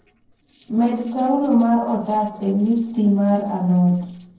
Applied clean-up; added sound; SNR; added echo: neural separator model SepFormer DNS4.